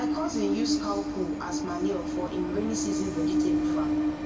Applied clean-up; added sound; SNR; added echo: none; Train; -5 dB; reverberation time 1.7 s.